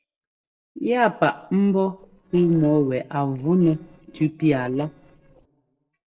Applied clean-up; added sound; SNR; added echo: neural separator model SepFormer DNS4.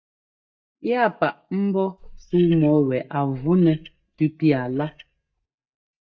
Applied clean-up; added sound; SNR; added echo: neural mask model DeepFilterNet 3.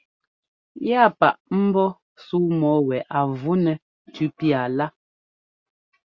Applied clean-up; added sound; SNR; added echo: none; none; none; none.